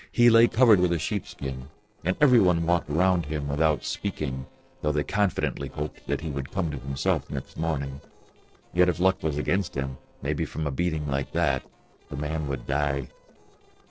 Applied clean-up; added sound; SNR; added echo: neural separator model SepFormer DNS4.